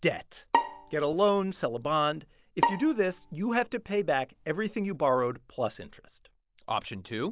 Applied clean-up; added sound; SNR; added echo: none; Bowed string instrument; 5 dB; none.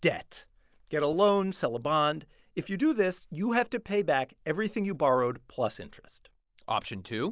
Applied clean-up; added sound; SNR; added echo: none; none; none; none.